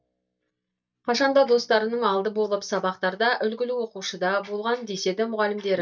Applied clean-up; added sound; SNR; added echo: neural mask model DeepFilterNet 3.